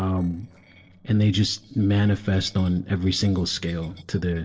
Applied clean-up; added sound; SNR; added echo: neural separator model SepFormer DNS4.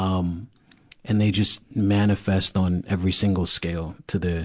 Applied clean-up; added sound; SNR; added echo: none; none; none; none.